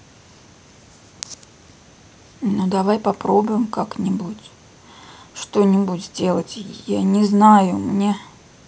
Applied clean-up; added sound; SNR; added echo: none; none; none; none.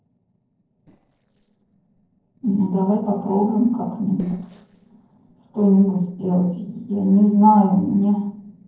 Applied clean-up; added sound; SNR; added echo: neural separator model SepFormer DNS4.